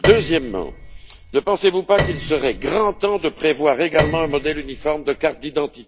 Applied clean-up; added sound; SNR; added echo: none; Piano; 8 dB; none.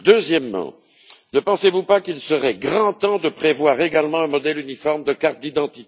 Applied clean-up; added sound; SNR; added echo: none; none; none; none.